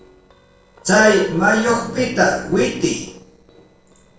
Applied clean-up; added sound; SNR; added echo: neural separator model SepFormer DNS4.